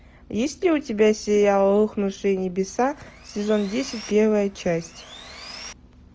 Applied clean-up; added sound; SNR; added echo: none; Sawing; 19 dB; none.